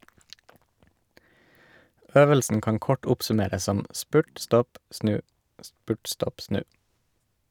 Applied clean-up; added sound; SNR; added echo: none; none; none; none.